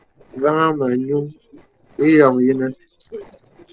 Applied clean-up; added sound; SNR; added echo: neural separator model SepFormer DNS4.